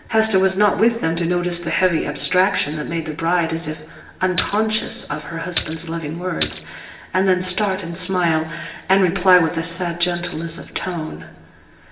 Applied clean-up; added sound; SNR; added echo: none; Splash, splatter; 10 dB; reverberation time 0.9 s.